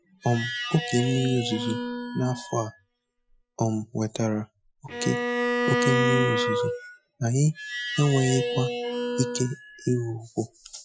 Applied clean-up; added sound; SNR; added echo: classical method Wiener filter.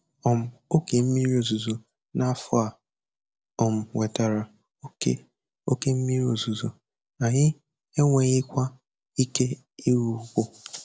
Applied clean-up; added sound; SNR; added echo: none; none; none; none.